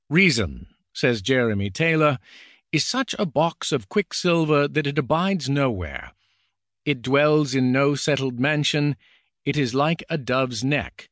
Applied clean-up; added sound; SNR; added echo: none; none; none; none.